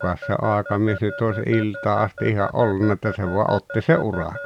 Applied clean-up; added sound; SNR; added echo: none; Alarm / Keyboard (musical); 13 dB; none.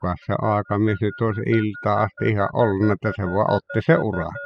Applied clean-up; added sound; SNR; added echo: classical method spectral subtraction.